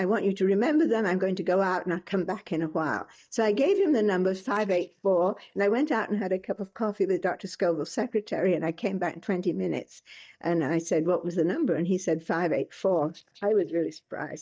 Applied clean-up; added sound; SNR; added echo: neural mask model DeepFilterNet 3.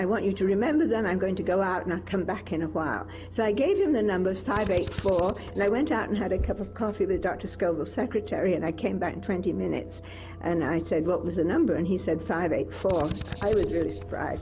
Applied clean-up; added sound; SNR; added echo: none; Drill; 11 dB; none.